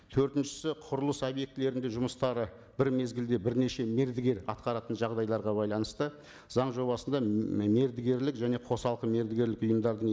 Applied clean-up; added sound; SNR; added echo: none; none; none; none.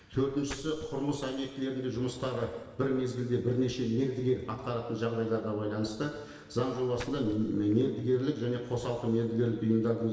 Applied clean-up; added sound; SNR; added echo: none; Splash, splatter; 20 dB; reverberation time 1.5 s.